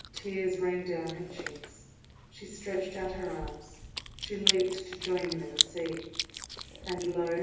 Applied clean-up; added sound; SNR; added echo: none; Chewing, mastication; 2 dB; reverberation time 0.9 s.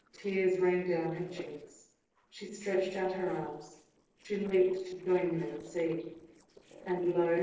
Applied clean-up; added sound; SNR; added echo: neural separator model SepFormer DNS4.